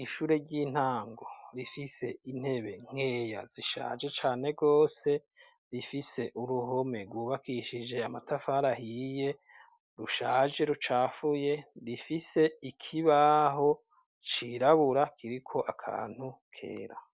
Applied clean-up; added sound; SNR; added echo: none; none; none; none.